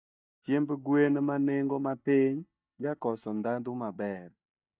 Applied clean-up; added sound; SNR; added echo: neural mask model DeepFilterNet 3.